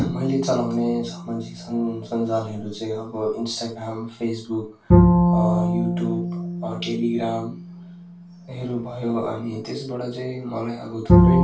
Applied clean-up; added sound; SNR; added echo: none; Bowed string instrument; -4 dB; reverberation time 0.3 s.